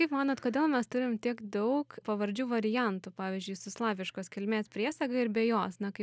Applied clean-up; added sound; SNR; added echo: none; none; none; none.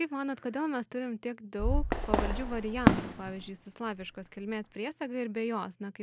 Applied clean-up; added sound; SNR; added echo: none; Fireworks; -4 dB; none.